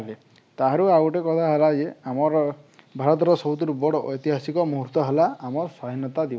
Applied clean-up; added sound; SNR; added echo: none; none; none; none.